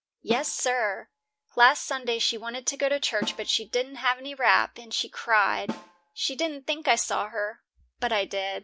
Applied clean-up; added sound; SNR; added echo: none; Snare drum; 15 dB; none.